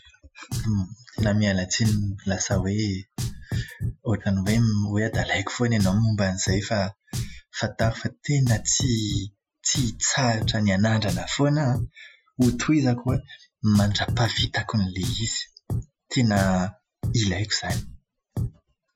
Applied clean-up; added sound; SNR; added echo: classical method Wiener filter.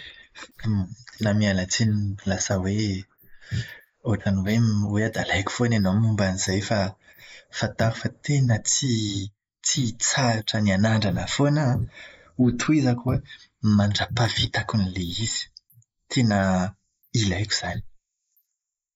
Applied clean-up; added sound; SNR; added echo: neural mask model Resemble Enhance denoiser.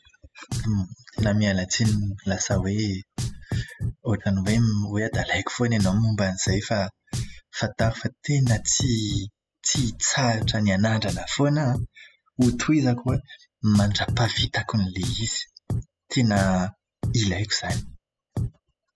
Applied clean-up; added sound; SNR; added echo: classical method spectral subtraction.